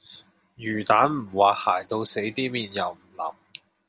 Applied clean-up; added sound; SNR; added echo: none; none; none; none.